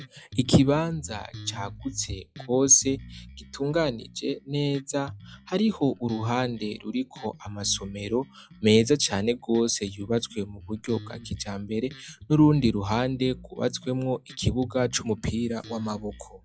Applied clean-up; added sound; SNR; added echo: classical method log-MMSE.